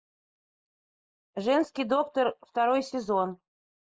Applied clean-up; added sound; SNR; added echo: neural mask model Resemble Enhance denoiser.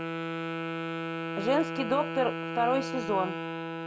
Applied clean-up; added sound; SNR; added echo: none; Wind instrument, woodwind instrument; 3 dB; none.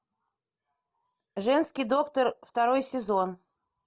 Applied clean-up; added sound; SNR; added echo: none; none; none; none.